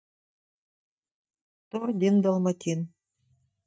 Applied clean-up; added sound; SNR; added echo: neural mask model DeepFilterNet 3.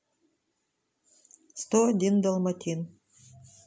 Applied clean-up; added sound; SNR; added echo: none; none; none; none.